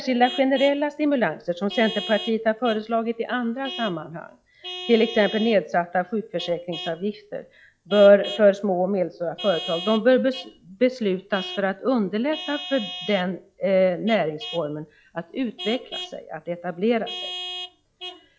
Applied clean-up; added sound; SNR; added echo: classical method log-MMSE.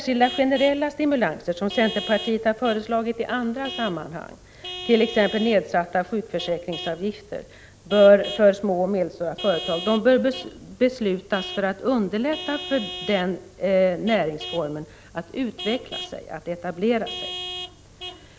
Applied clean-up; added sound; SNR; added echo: none; Vehicle horn, car horn, honking / Truck; 14 dB; none.